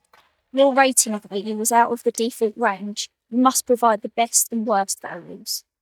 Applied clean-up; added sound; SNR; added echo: neural mask model DeepFilterNet 3.